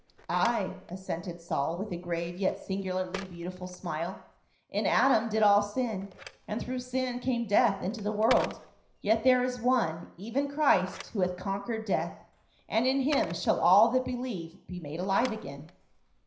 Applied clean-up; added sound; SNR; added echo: none; Telephone; 19 dB; reverberation time 0.5 s.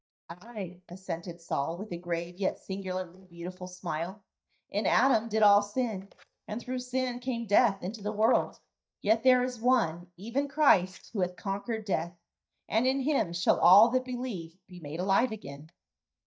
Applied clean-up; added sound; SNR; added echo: neural mask model DeepFilterNet 3.